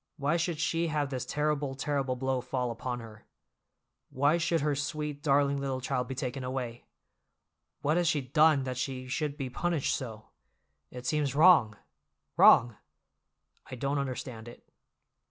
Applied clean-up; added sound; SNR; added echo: none; none; none; none.